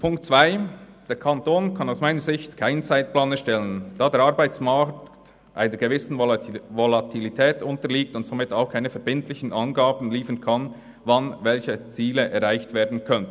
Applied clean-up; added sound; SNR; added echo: none; none; none; none.